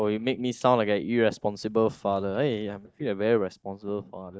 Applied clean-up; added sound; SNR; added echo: neural mask model DeepFilterNet 3.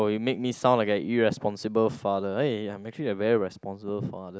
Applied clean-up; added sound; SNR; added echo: none; none; none; none.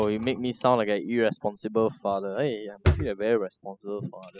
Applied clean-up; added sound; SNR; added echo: classical method spectral subtraction.